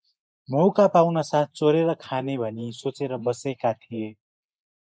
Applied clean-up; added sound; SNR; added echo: neural mask model Resemble Enhance denoiser.